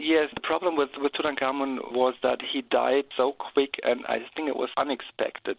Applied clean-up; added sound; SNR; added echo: none; none; none; none.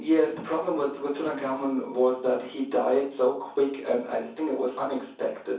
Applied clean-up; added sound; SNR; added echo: none; none; none; reverberation time 0.6 s.